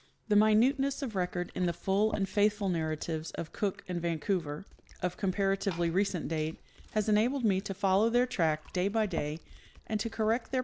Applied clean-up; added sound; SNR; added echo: none; Fill (with liquid) / Glass + Typing; 19 dB; none.